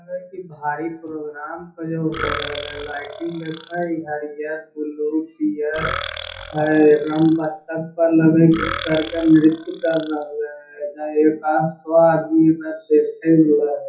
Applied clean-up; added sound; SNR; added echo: classical method WPE with log-MMSE.